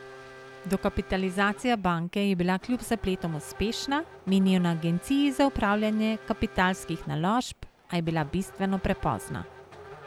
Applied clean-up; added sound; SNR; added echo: none; Race car, auto racing / Accelerating, revving, vroom; 19 dB; none.